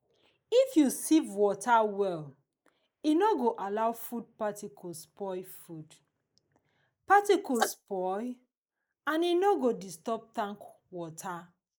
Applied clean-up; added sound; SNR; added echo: neural mask model Resemble Enhance denoiser.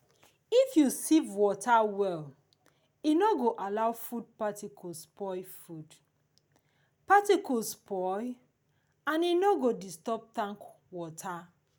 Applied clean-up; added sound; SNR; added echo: none; none; none; none.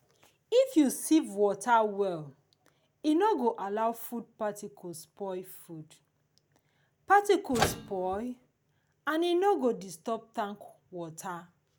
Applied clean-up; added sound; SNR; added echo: none; Microwave oven; 4 dB; none.